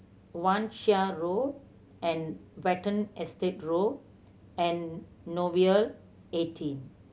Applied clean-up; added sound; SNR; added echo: none; none; none; none.